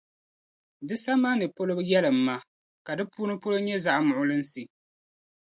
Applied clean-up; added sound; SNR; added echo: none; none; none; none.